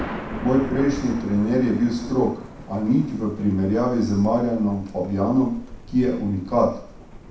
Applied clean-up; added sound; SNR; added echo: none; Thunder; 13 dB; reverberation time 0.6 s.